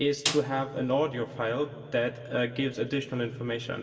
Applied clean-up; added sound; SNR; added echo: none; Snare drum; 5 dB; reverberation time 2.5 s.